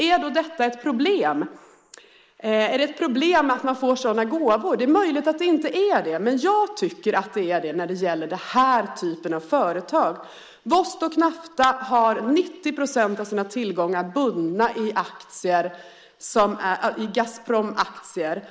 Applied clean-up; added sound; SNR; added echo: neural mask model Resemble Enhance denoiser.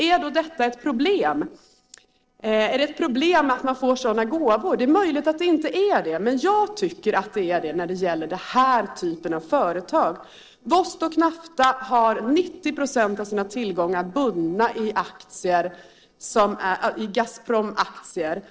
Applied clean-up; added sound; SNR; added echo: neural separator model SepFormer DNS4.